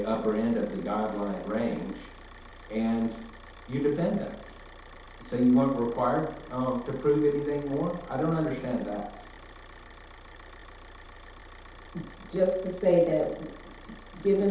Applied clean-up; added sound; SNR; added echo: none; Idling / Car; 18 dB; reverberation time 0.8 s.